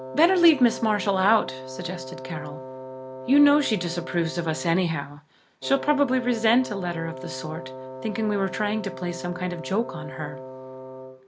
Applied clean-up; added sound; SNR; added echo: none; Wind instrument, woodwind instrument; 12 dB; none.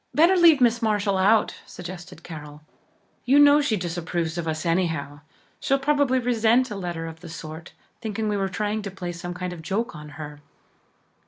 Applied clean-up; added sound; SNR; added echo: none; none; none; none.